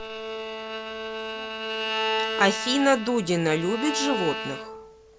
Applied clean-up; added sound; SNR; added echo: none; Bowed string instrument; 4 dB; none.